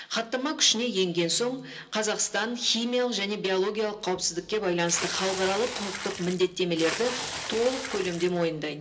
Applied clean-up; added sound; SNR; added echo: none; Water / Splash, splatter; 8 dB; reverberation time 0.2 s.